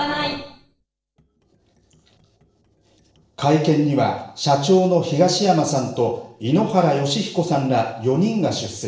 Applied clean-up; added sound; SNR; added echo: neural separator model SepFormer DNS4.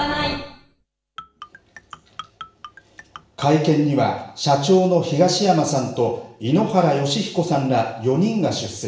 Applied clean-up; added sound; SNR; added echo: none; Marimba, xylophone; 20 dB; reverberation time 0.7 s.